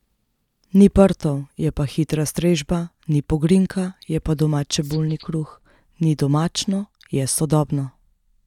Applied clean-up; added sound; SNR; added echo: neural mask model DeepFilterNet 3.